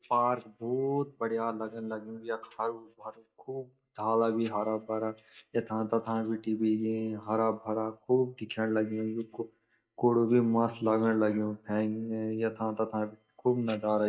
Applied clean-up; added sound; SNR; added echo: neural mask model DeepFilterNet 3.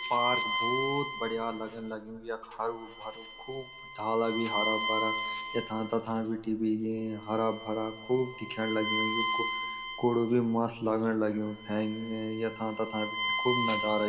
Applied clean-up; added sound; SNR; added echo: none; Bowed string instrument; 4 dB; reverberation time 1.7 s.